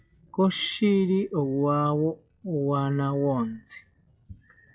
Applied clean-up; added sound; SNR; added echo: classical method log-MMSE.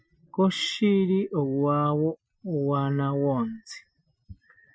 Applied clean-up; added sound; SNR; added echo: classical method Wiener filter.